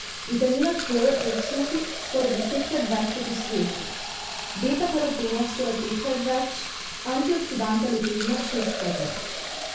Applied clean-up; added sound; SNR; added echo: none; Fill (with liquid); 6 dB; reverberation time 0.6 s.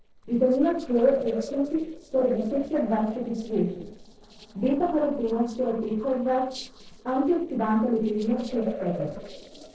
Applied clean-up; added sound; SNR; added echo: neural separator model SepFormer DNS4.